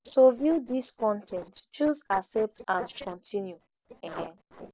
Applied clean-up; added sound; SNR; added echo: neural separator model SepFormer DNS4.